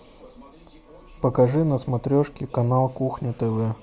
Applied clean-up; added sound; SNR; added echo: none; none; none; none.